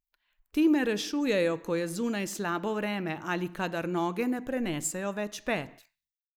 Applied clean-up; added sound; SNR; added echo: neural mask model Resemble Enhance denoiser.